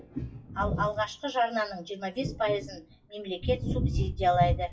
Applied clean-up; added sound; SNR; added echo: classical method WPE with log-MMSE.